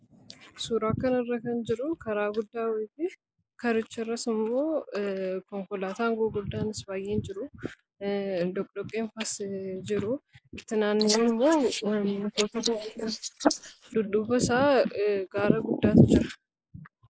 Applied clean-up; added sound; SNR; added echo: neural mask model Resemble Enhance denoiser.